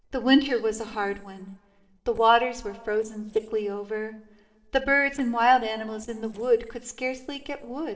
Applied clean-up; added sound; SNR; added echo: neural separator model SepFormer DNS4.